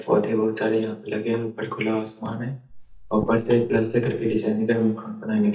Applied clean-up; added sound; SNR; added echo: neural mask model DeepFilterNet 3.